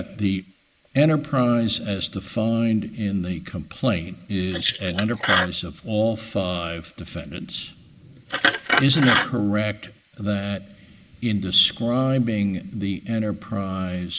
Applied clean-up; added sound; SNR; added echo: neural mask model Resemble Enhance denoiser.